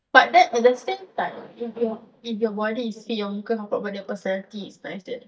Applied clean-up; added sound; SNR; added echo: neural mask model DeepFilterNet 3.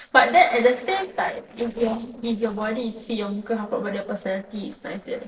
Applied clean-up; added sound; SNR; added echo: neural separator model SepFormer DNS4.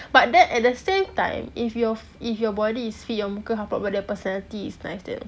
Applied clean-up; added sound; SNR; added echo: none; none; none; none.